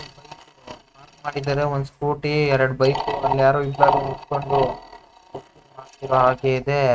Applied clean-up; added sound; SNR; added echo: neural mask model RNNoise.